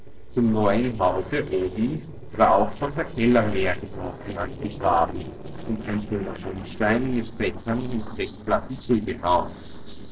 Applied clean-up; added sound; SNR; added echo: neural separator model SepFormer DNS4.